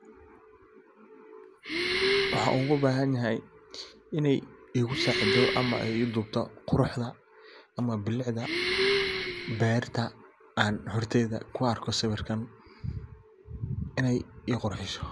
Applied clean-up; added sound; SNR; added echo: none; Breathing; 1 dB; none.